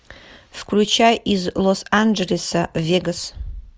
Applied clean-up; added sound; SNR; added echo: none; none; none; none.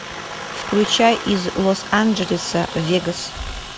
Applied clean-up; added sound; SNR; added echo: none; Aircraft; 10 dB; none.